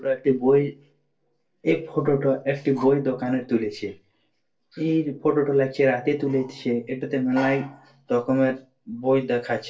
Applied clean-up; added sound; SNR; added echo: neural separator model SepFormer DNS4.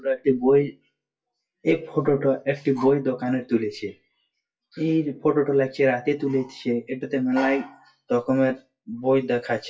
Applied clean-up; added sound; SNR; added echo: classical method WPE with log-MMSE.